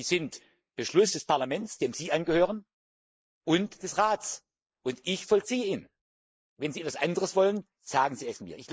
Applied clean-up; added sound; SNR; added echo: neural mask model Resemble Enhance denoiser.